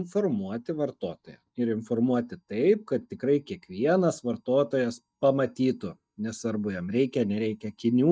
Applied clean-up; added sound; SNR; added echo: neural mask model DeepFilterNet 3.